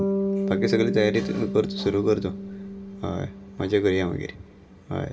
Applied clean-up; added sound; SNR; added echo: none; Bass guitar; 4 dB; reverberation time 2.1 s.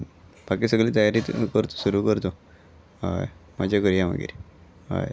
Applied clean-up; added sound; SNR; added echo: none; none; none; none.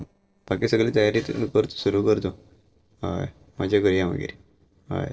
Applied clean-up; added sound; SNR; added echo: neural separator model SepFormer DNS4.